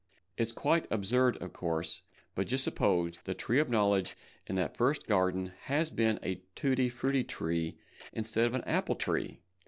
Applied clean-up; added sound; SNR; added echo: neural separator model SepFormer DNS4.